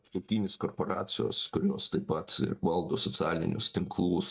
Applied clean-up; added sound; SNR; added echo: neural mask model DeepFilterNet 3.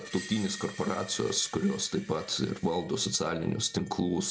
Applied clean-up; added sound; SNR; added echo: none; Screech; 17 dB; none.